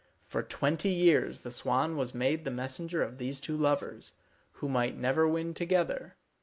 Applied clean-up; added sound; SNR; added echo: neural mask model Resemble Enhance denoiser.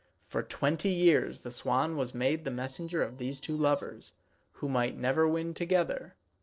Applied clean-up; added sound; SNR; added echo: neural separator model SepFormer DNS4.